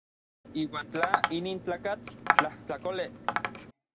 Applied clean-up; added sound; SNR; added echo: none; Tap; -4 dB; none.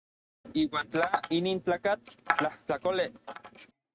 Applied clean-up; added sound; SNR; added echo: neural mask model RNNoise.